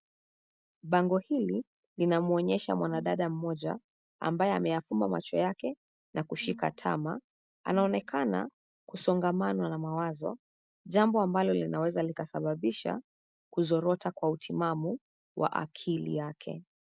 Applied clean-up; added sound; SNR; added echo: none; Brass instrument; 17 dB; none.